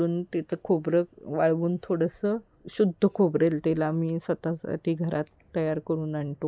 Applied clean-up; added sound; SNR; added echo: none; none; none; none.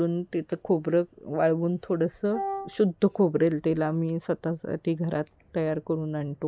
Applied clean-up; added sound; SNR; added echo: none; Wind instrument, woodwind instrument; 8 dB; none.